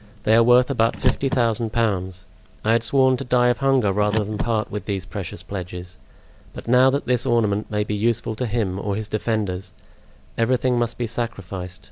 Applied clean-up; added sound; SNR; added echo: none; Car; 13 dB; none.